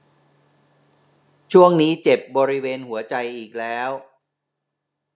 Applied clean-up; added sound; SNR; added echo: none; none; none; none.